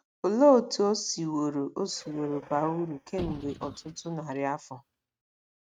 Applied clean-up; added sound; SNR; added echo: neural mask model RNNoise.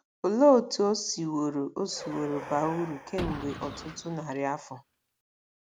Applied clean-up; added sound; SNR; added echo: none; Car; 12 dB; none.